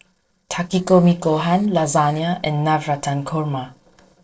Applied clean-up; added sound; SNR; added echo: neural separator model SepFormer DNS4.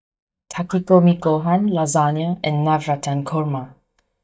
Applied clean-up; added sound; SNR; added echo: neural mask model DeepFilterNet 3.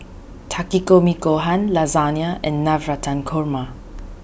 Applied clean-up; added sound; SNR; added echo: none; none; none; none.